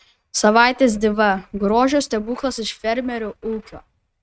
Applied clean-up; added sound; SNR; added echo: neural mask model RNNoise.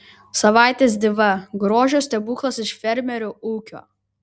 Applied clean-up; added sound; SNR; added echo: none; none; none; none.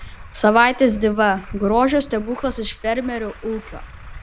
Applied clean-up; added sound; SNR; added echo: none; Truck; 16 dB; none.